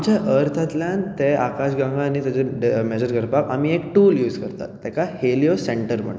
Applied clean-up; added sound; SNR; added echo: none; none; none; none.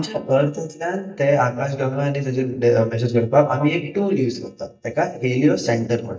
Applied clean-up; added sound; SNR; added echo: neural mask model DeepFilterNet 3.